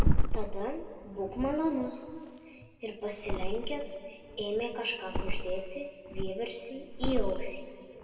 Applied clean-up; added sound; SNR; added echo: none; Thump, thud; -4 dB; reverberation time 2.0 s.